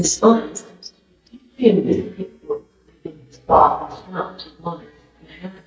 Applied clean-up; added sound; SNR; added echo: neural mask model DeepFilterNet 3.